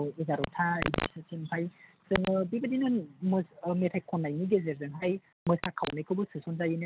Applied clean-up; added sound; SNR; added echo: none; none; none; none.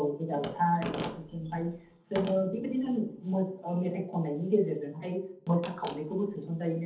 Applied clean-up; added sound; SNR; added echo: none; none; none; reverberation time 0.7 s.